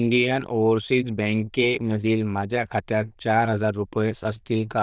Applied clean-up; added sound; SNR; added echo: neural diffusion model UNIVERSE++.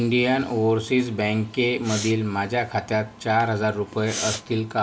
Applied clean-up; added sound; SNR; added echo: none; Respiratory sounds; 15 dB; none.